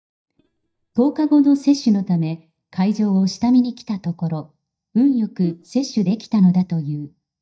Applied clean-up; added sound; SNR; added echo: neural mask model DeepFilterNet 3.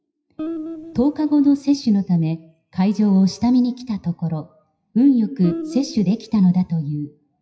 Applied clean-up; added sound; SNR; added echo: classical method WPE with log-MMSE.